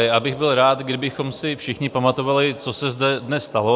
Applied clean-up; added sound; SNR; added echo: none; none; none; none.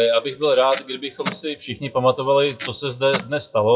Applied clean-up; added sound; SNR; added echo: classical method WPE with log-MMSE.